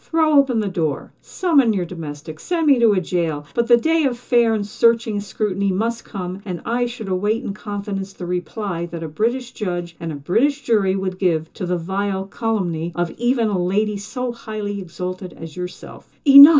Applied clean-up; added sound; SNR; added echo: none; none; none; reverberation time 0.2 s.